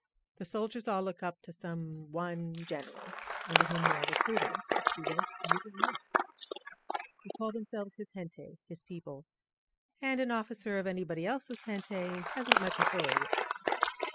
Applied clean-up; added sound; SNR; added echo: classical method spectral subtraction.